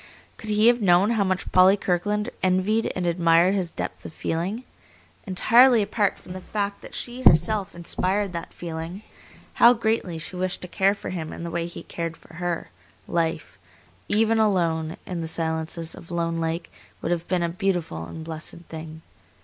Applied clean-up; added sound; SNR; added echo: none; Bicycle bell; -1 dB; none.